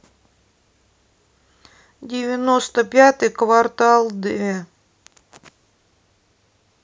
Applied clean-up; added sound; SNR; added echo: none; none; none; none.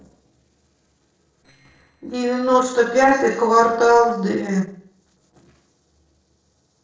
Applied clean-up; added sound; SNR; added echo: neural separator model SepFormer DNS4.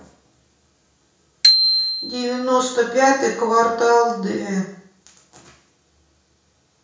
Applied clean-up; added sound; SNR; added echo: none; Bicycle bell; 0 dB; reverberation time 0.6 s.